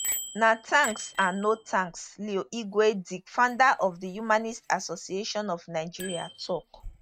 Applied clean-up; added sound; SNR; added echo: neural mask model RNNoise.